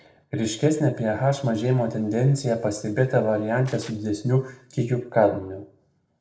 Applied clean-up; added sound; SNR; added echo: neural separator model SepFormer DNS4.